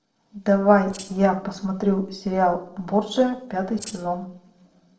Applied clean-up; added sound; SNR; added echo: neural separator model SepFormer DNS4.